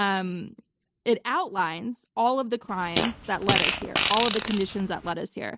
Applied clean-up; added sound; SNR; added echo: none; Fart; 0 dB; none.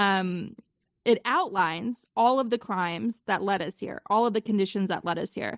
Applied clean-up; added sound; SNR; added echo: none; none; none; none.